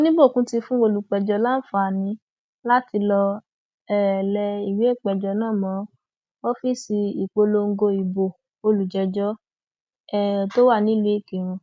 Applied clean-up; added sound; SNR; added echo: none; none; none; none.